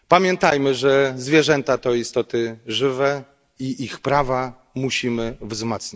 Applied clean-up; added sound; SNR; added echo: none; none; none; none.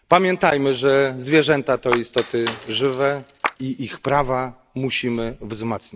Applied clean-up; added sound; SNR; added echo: none; Bicycle + Clapping; 10 dB; none.